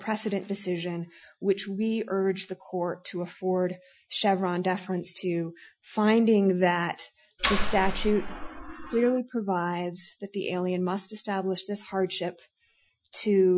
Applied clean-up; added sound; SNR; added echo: classical method Wiener filter.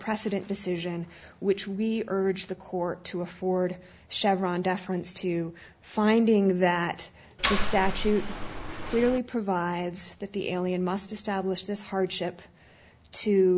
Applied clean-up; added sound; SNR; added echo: none; Mechanisms; 0 dB; none.